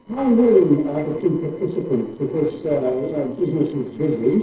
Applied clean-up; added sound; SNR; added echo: neural separator model SepFormer DNS4.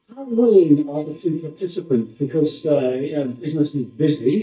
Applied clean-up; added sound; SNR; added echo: neural mask model DeepFilterNet 3.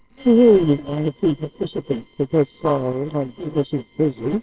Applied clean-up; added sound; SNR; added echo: neural separator model SepFormer WHAMR!.